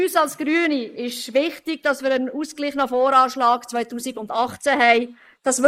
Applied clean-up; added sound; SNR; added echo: neural mask model Resemble Enhance denoiser.